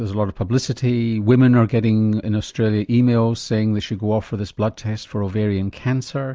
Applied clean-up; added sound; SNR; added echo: none; none; none; none.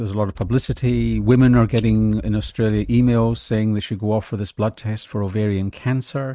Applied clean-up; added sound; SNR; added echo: neural mask model RNNoise.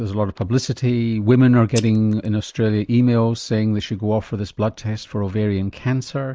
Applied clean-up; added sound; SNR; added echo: neural mask model Resemble Enhance denoiser.